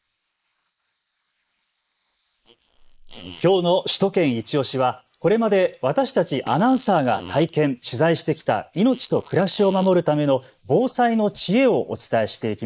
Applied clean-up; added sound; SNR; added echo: neural mask model Resemble Enhance denoiser.